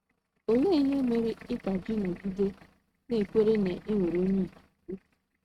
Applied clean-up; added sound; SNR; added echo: neural mask model RNNoise.